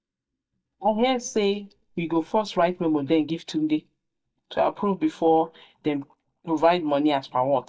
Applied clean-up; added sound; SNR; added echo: neural mask model DeepFilterNet 3.